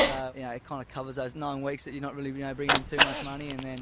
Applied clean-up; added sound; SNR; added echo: none; Cat; -4 dB; none.